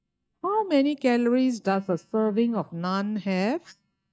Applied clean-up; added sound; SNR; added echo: neural mask model DeepFilterNet 3.